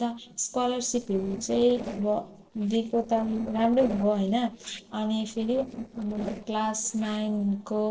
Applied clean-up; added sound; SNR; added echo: neural separator model SepFormer DNS4.